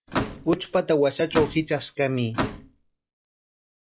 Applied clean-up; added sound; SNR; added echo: classical method log-MMSE.